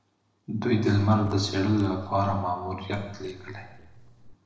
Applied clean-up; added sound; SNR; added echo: neural separator model SepFormer DNS4.